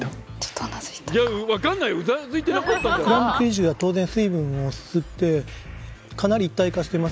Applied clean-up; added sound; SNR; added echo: none; none; none; none.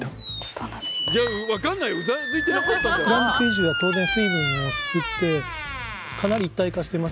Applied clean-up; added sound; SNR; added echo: none; Squeak; 1 dB; none.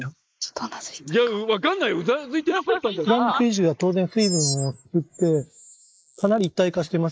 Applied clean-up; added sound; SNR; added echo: neural mask model Resemble Enhance denoiser.